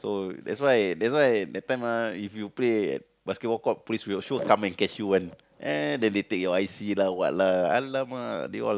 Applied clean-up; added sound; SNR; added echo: none; none; none; none.